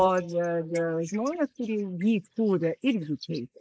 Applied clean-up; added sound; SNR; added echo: neural mask model Resemble Enhance denoiser.